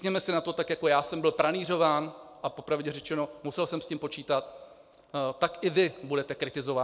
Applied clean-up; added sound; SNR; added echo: none; none; none; none.